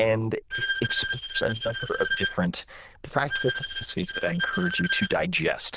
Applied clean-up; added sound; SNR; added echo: neural diffusion model UNIVERSE++.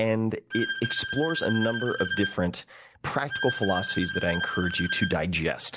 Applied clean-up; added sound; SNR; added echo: none; Bowed string instrument; 5 dB; none.